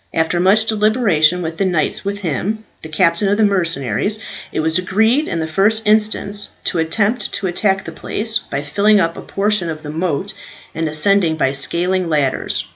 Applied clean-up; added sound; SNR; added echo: none; none; none; none.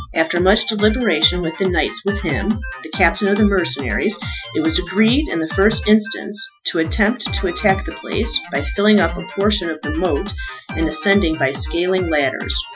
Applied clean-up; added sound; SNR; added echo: classical method Wiener filter.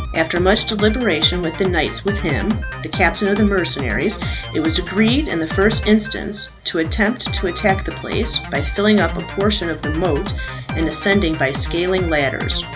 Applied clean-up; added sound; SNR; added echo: none; Drum kit; 6 dB; none.